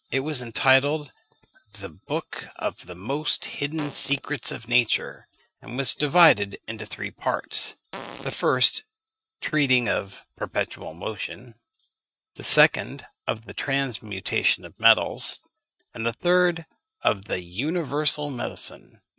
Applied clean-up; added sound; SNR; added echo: neural mask model RNNoise.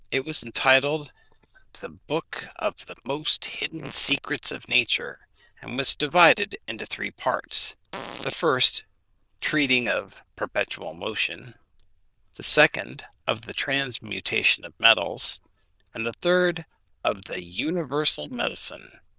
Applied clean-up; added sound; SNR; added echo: neural diffusion model UNIVERSE++.